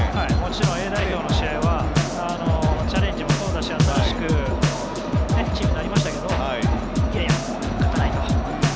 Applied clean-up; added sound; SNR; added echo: none; Drum kit; -3 dB; none.